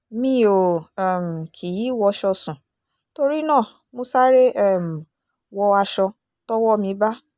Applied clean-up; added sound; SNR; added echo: none; none; none; none.